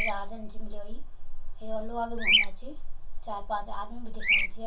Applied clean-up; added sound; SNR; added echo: none; Bird vocalization, bird call, bird song; 3 dB; reverberation time 0.2 s.